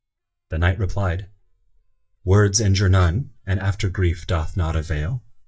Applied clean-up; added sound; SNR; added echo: neural mask model DeepFilterNet 3.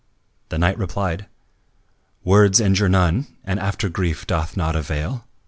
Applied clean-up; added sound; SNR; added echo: none; none; none; none.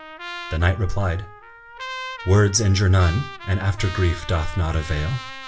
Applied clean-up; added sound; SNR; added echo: none; Trumpet; 14 dB; reverberation time 0.2 s.